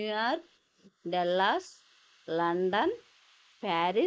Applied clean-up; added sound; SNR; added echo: neural mask model Resemble Enhance denoiser.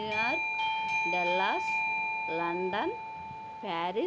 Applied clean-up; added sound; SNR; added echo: none; Doorbell; -2 dB; none.